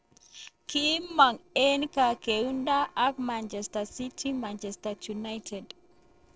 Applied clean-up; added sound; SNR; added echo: neural separator model SepFormer DNS4.